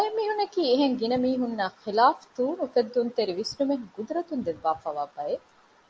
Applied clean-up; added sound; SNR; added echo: none; none; none; none.